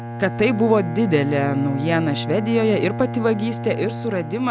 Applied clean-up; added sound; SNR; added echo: none; Bowed string instrument; 7 dB; none.